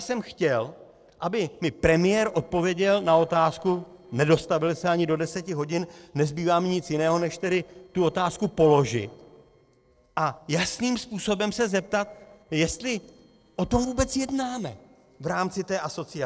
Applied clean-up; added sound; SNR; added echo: neural separator model SepFormer DNS4.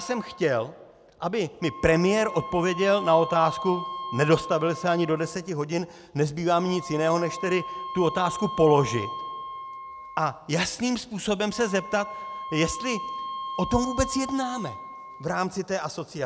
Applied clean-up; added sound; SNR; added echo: none; Wind instrument, woodwind instrument; 11 dB; none.